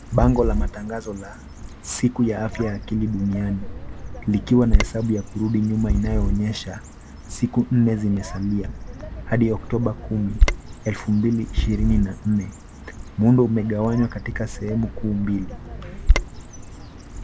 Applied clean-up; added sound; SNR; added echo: none; Bird vocalization, bird call, bird song; 3 dB; none.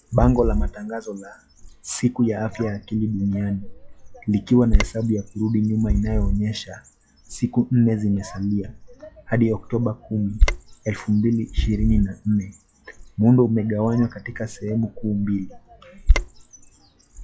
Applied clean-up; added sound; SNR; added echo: classical method log-MMSE.